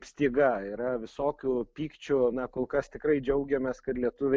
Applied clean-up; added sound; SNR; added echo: none; none; none; none.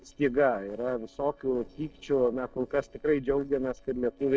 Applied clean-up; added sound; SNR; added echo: neural separator model SepFormer DNS4.